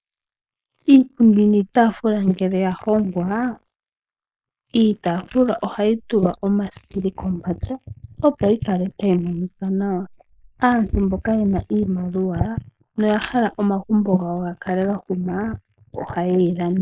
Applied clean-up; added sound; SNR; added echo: neural mask model Resemble Enhance denoiser.